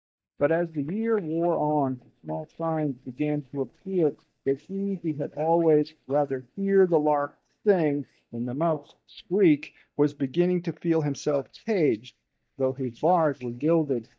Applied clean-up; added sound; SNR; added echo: neural mask model DeepFilterNet 3.